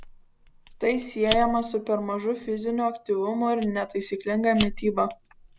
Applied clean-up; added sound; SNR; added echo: none; Fire; 9 dB; none.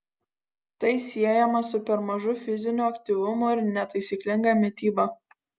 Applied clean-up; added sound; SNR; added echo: none; none; none; none.